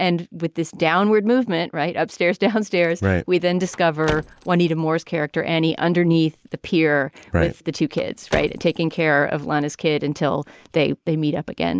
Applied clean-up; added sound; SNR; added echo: none; Car; 18 dB; none.